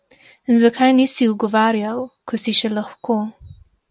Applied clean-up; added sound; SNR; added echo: none; none; none; none.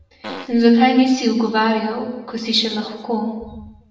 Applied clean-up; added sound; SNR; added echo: none; Fart; 13 dB; reverberation time 1.0 s.